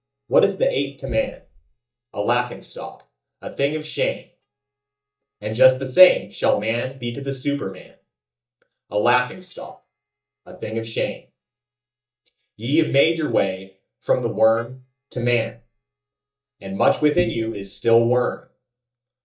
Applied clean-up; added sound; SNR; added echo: neural mask model DeepFilterNet 3.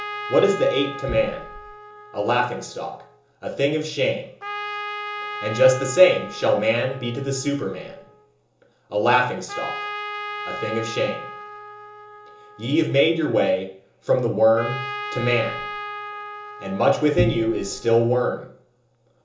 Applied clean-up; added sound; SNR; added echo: none; Trumpet; 12 dB; reverberation time 0.6 s.